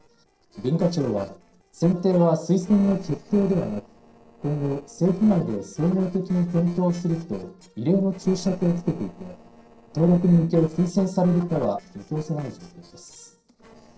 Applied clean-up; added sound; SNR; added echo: neural separator model SepFormer DNS4.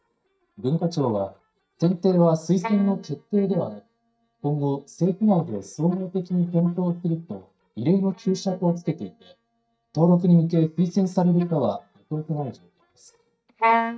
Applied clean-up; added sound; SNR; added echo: neural mask model DeepFilterNet 3.